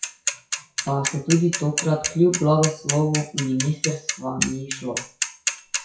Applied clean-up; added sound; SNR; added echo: classical method WPE with log-MMSE.